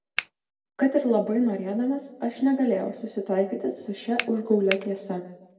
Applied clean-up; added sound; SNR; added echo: none; Finger snapping; 7 dB; reverberation time 0.7 s.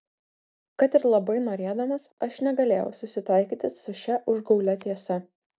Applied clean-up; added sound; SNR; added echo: none; none; none; none.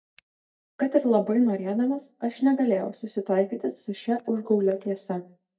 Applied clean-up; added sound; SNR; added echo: neural mask model DeepFilterNet 3.